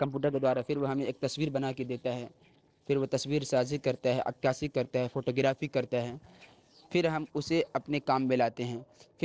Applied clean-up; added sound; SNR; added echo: neural separator model SepFormer DNS4.